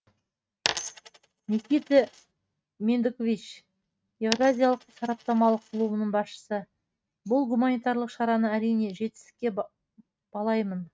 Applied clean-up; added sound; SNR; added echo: neural mask model RNNoise.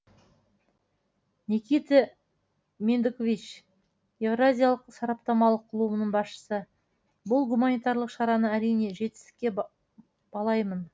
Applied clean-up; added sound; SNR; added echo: none; none; none; none.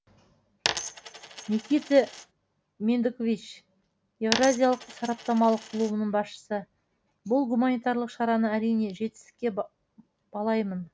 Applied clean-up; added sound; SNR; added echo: none; Coin (dropping); 8 dB; none.